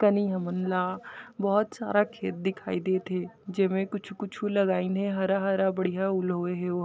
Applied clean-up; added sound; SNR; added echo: none; none; none; none.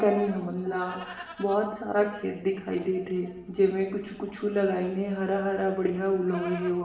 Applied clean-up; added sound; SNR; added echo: none; Livestock, farm animals, working animals; 17 dB; reverberation time 0.9 s.